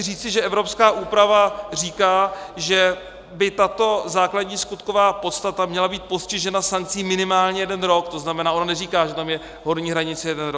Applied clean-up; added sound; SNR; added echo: none; none; none; none.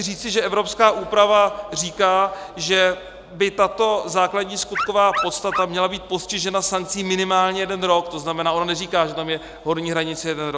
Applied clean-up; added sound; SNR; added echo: none; Dog; 7 dB; none.